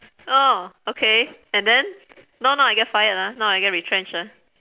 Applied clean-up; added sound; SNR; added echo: none; none; none; none.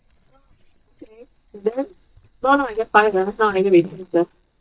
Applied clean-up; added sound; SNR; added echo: neural mask model DeepFilterNet 3.